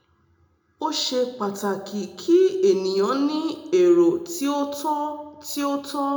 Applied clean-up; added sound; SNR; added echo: none; none; none; reverberation time 0.6 s.